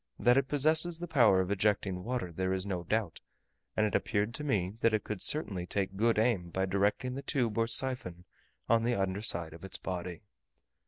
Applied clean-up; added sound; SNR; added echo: none; none; none; none.